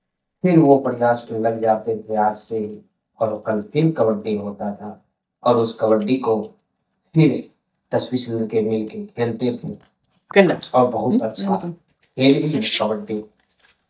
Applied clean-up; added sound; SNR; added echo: neural mask model DeepFilterNet 3.